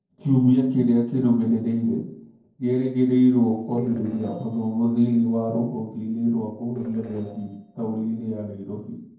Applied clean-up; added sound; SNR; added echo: neural separator model SepFormer DNS4.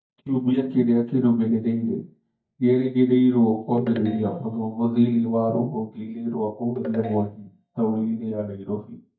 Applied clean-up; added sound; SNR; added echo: neural mask model DeepFilterNet 3.